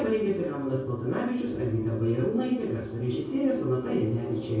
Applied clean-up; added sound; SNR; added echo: none; none; none; reverberation time 0.6 s.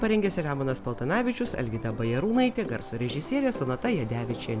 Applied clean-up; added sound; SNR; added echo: none; none; none; none.